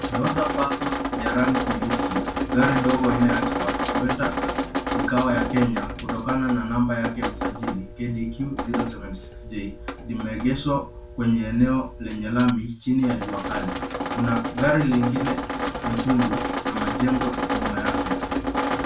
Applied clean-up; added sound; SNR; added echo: none; Drip; 2 dB; reverberation time 0.3 s.